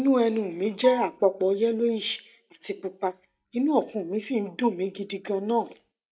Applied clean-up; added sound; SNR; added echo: neural mask model DeepFilterNet 3.